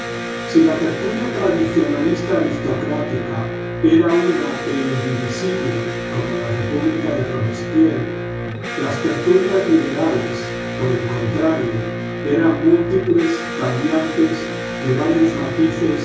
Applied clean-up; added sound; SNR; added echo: none; Electric guitar; 6 dB; reverberation time 0.6 s.